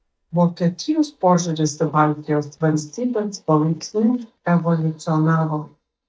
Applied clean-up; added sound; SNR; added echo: neural mask model DeepFilterNet 3.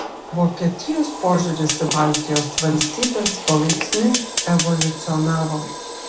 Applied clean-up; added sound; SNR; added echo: none; Fire; 5 dB; reverberation time 0.3 s.